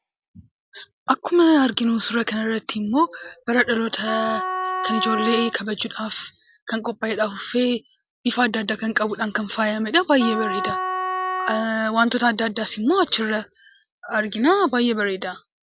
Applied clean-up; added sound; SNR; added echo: none; Wind instrument, woodwind instrument; 5 dB; none.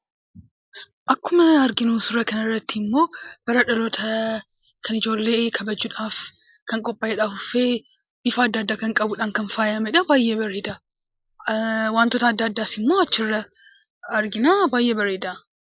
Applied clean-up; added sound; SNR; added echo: neural mask model Resemble Enhance denoiser.